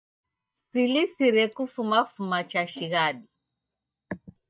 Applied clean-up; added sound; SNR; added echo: neural mask model DeepFilterNet 3.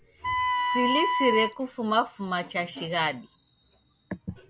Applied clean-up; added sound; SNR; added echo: none; Wind instrument, woodwind instrument; -3 dB; none.